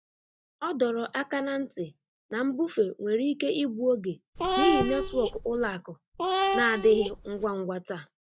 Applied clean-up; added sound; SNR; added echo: neural mask model DeepFilterNet 3.